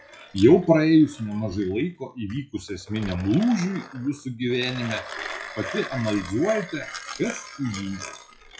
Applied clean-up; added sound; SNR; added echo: classical method log-MMSE.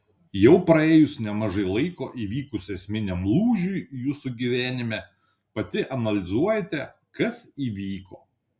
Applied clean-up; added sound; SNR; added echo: none; none; none; none.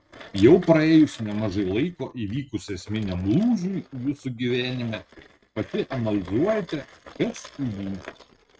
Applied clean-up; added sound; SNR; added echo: neural mask model RNNoise.